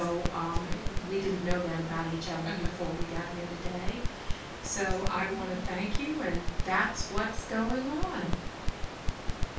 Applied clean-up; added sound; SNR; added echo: none; Crackle; 0 dB; reverberation time 0.3 s.